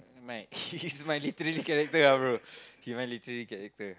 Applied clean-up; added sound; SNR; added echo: none; none; none; none.